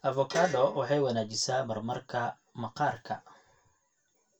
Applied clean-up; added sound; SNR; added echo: none; none; none; reverberation time 0.2 s.